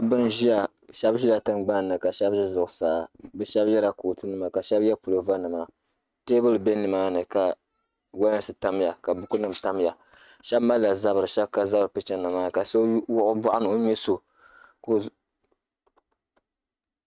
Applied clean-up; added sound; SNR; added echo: neural mask model RNNoise.